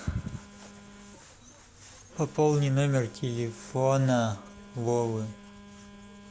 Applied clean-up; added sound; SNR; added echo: none; Telephone; 20 dB; none.